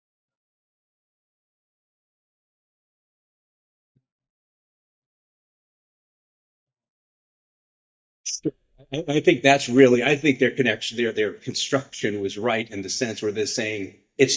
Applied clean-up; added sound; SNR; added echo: neural mask model DeepFilterNet 3.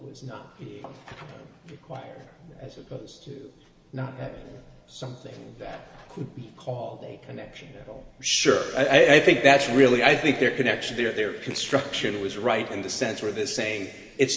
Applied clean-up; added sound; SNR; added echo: none; Fart; 20 dB; reverberation time 2.3 s.